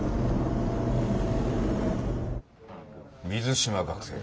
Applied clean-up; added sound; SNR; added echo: none; none; none; none.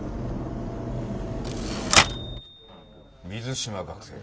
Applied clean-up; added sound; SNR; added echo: none; Typewriter; -5 dB; none.